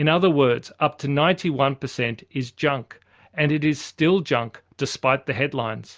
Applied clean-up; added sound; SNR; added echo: none; none; none; none.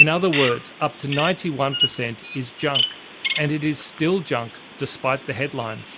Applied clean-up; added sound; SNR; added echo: none; Bird vocalization, bird call, bird song; 2 dB; none.